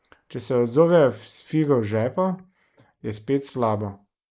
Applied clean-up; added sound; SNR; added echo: neural mask model Resemble Enhance denoiser.